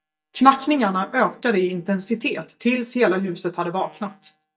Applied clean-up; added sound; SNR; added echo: neural mask model DeepFilterNet 3.